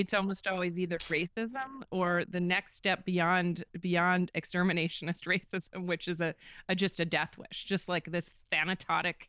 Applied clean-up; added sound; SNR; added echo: neural diffusion model UNIVERSE++.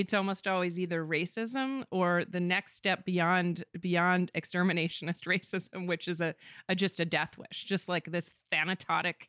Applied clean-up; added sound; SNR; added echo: none; none; none; none.